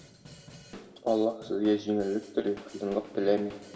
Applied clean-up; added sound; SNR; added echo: none; Drum / Drum kit; 19 dB; reverberation time 0.9 s.